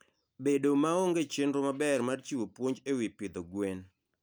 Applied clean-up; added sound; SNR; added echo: none; none; none; none.